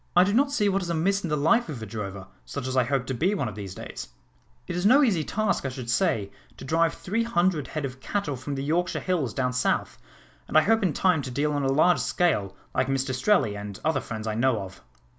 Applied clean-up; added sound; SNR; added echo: none; none; none; none.